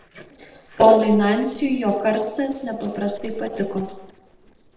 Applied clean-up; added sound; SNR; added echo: neural separator model SepFormer DNS4.